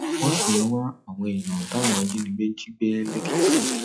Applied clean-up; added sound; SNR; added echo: classical method log-MMSE.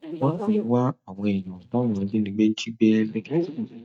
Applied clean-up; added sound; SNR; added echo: neural mask model DeepFilterNet 3.